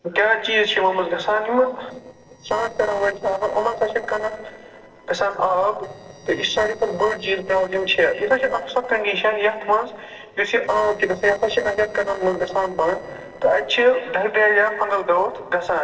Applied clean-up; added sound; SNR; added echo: neural separator model SepFormer DNS4.